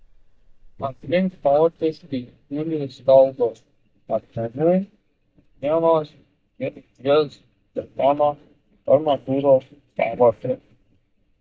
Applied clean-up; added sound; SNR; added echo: neural mask model DeepFilterNet 3.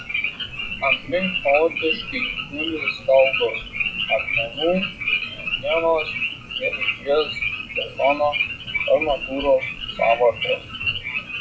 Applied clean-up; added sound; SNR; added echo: classical method WPE with log-MMSE.